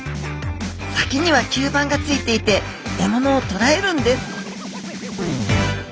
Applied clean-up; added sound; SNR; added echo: none; none; none; none.